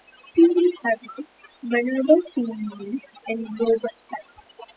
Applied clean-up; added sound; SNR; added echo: classical method spectral subtraction.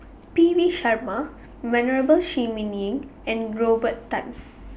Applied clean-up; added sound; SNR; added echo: none; none; none; none.